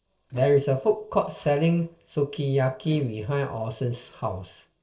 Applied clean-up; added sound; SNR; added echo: neural separator model SepFormer DNS4.